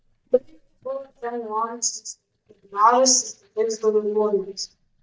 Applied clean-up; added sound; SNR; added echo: neural mask model DeepFilterNet 3.